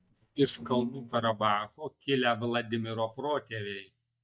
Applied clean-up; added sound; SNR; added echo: neural mask model DeepFilterNet 3.